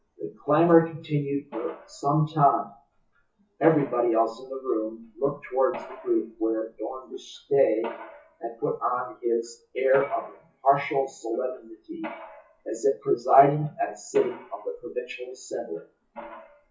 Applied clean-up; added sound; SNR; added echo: classical method WPE with log-MMSE.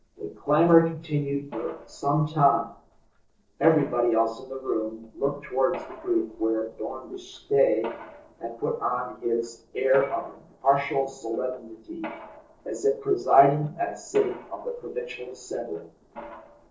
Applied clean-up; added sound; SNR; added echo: neural separator model SepFormer DNS4.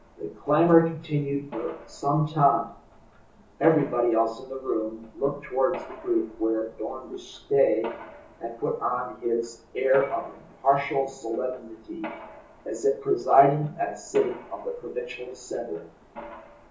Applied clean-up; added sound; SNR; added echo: none; Mechanisms; 19 dB; reverberation time 0.8 s.